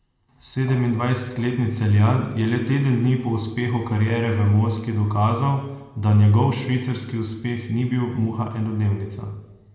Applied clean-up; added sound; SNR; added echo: none; none; none; reverberation time 1.0 s.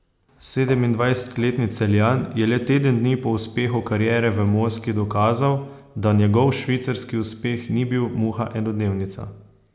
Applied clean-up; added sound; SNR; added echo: none; none; none; none.